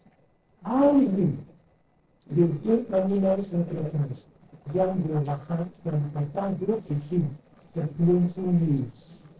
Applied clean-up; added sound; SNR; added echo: neural separator model SepFormer DNS4.